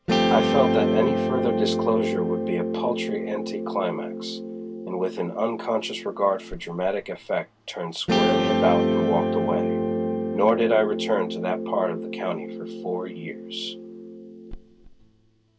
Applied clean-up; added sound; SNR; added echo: none; Guitar; -1 dB; none.